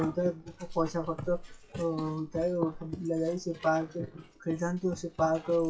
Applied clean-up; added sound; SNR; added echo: classical method WPE with log-MMSE.